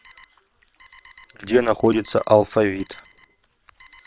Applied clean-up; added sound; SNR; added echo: neural separator model SepFormer WHAM!.